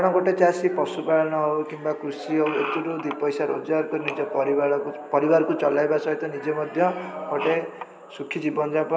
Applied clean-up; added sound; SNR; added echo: none; none; none; none.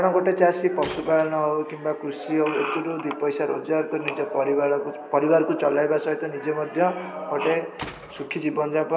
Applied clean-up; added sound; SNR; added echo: none; Tools; 17 dB; none.